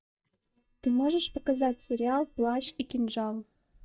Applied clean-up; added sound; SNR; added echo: neural mask model DeepFilterNet 3.